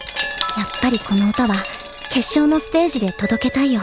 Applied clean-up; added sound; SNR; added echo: none; Wind chime; 12 dB; none.